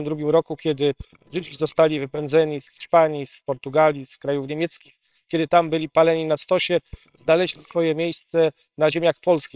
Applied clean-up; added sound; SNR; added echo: neural separator model SepFormer WHAMR!.